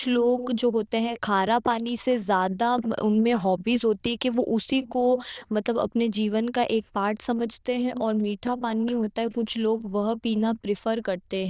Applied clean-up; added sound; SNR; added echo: neural diffusion model UNIVERSE++.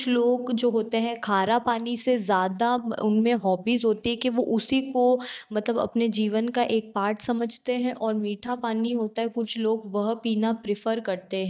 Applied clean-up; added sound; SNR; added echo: neural mask model DeepFilterNet 3.